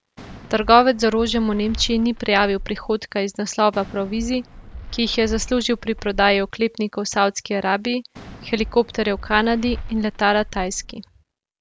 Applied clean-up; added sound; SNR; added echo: none; Fireworks; 13 dB; none.